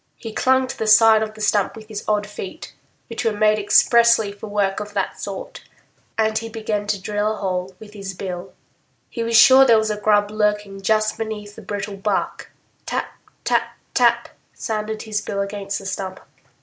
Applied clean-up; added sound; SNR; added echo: none; none; none; none.